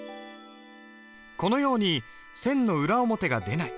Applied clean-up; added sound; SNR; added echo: none; none; none; none.